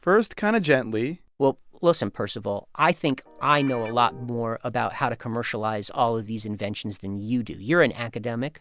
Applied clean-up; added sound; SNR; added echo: none; Guitar; 18 dB; none.